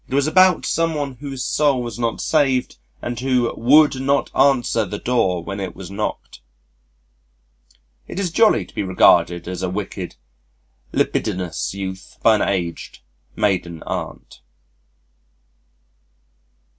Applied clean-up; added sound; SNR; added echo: none; none; none; none.